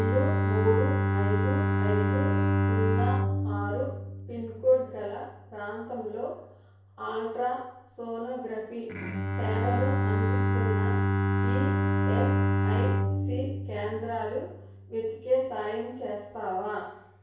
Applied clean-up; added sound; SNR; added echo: none; Bowed string instrument; -4 dB; reverberation time 0.6 s.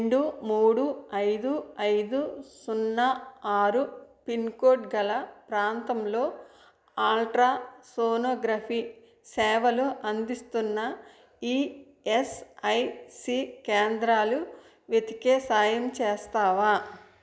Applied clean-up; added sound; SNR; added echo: none; none; none; none.